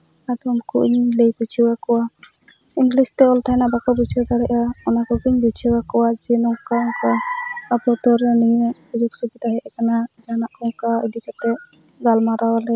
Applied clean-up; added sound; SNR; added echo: none; none; none; none.